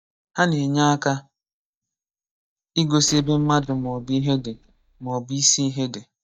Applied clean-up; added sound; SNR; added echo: neural mask model DeepFilterNet 3.